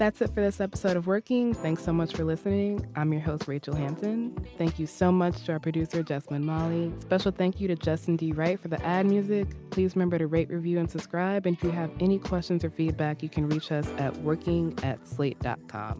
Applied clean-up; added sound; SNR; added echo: none; none; none; none.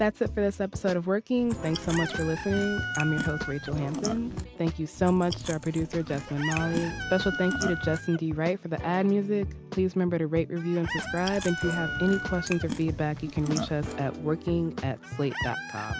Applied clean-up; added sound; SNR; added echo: none; Chicken, rooster + Chewing, mastication; 9 dB; none.